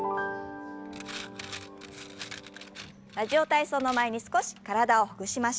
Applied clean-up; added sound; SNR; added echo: none; Coin (dropping); 16 dB; none.